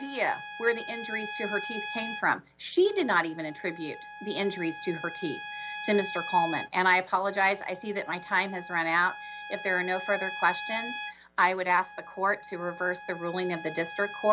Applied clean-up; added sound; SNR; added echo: none; Trumpet; 11 dB; none.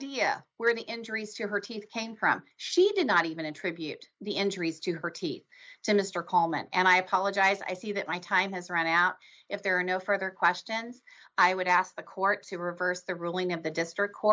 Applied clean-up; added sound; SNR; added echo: neural mask model Resemble Enhance denoiser.